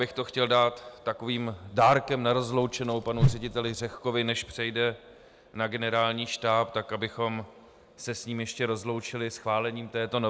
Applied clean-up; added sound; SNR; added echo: none; Whoosh, swoosh, swish; 0 dB; none.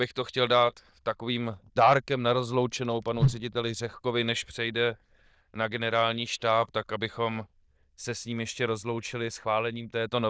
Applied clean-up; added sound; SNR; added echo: neural diffusion model UNIVERSE++.